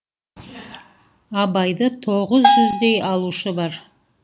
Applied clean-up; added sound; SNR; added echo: none; Bell; -1 dB; none.